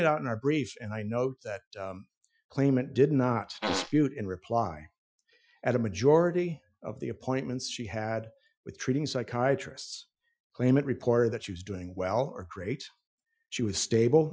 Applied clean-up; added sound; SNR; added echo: classical method Wiener filter.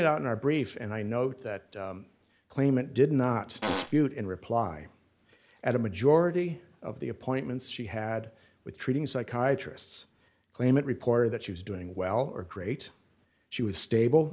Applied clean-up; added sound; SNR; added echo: none; Fart; 3 dB; none.